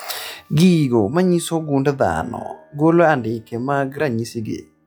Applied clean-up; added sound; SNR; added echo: classical method log-MMSE.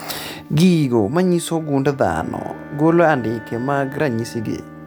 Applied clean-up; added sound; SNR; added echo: none; Wind instrument, woodwind instrument + Bowed string instrument; 17 dB; none.